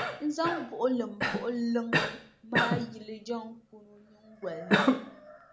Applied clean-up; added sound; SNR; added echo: none; Cough; -2 dB; none.